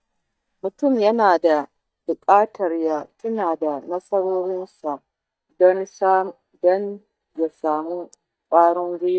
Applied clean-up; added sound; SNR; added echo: neural mask model DeepFilterNet 3.